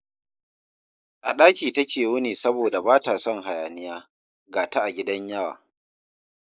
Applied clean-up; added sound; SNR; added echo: neural mask model Resemble Enhance denoiser.